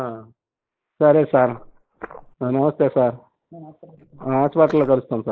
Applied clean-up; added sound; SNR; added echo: neural mask model Resemble Enhance denoiser.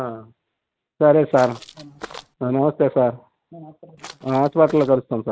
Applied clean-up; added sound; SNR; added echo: neural mask model RNNoise.